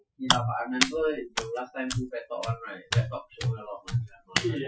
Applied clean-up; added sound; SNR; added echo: classical method Wiener filter.